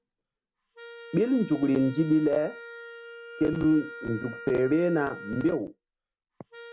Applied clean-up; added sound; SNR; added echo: none; Wind instrument, woodwind instrument; 16 dB; none.